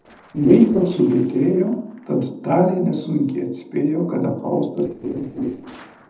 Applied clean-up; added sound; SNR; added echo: neural separator model SepFormer DNS4.